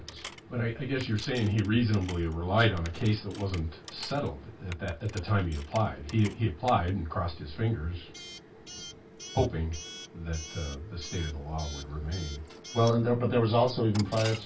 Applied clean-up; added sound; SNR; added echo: none; Coin (dropping) / Alarm; 16 dB; reverberation time 0.2 s.